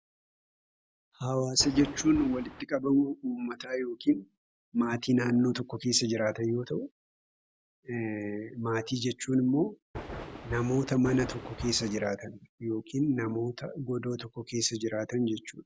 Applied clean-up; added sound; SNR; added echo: none; Thunder; 11 dB; none.